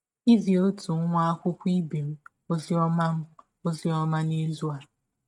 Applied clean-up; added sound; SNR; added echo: neural mask model RNNoise.